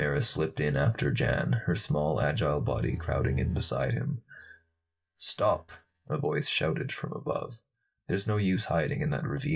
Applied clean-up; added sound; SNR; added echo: neural mask model DeepFilterNet 3.